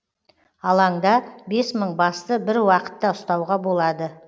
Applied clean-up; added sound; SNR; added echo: none; none; none; none.